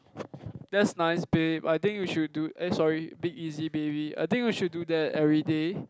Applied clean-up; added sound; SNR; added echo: none; none; none; none.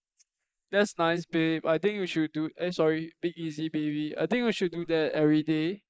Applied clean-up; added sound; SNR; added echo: neural mask model Resemble Enhance denoiser.